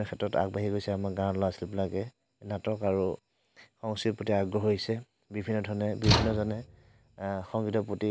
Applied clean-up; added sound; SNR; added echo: none; Slam / Tools; 0 dB; none.